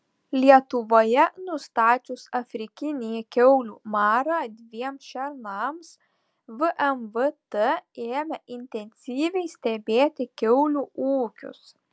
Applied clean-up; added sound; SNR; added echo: none; none; none; none.